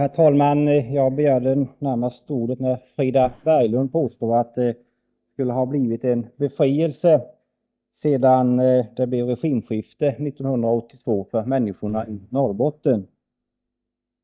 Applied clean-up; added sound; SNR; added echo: neural mask model DeepFilterNet 3.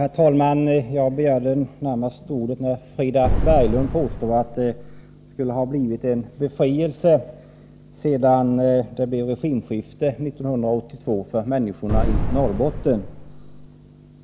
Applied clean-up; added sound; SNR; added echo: none; Boom; 1 dB; none.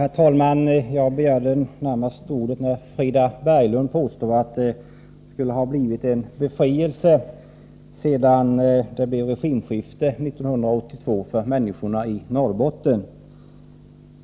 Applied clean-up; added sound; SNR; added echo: none; none; none; none.